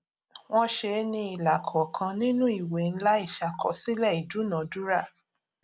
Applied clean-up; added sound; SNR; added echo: none; none; none; none.